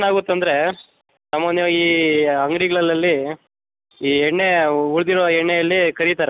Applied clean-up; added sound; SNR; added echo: none; none; none; none.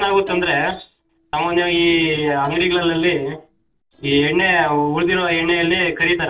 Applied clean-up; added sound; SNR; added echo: neural separator model SepFormer DNS4.